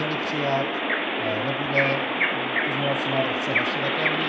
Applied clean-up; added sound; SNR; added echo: none; Bird vocalization, bird call, bird song; -5 dB; reverberation time 0.5 s.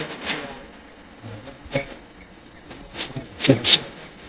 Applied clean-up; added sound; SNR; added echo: neural mask model DeepFilterNet 3.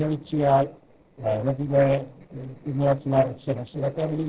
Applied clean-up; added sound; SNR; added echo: neural separator model SepFormer DNS4.